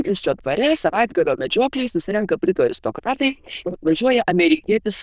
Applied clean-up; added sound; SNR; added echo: neural diffusion model UNIVERSE++.